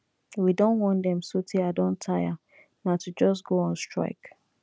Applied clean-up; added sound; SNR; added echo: none; none; none; none.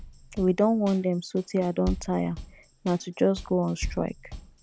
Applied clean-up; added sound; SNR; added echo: none; Bass drum / Snare drum / Drum kit; 12 dB; none.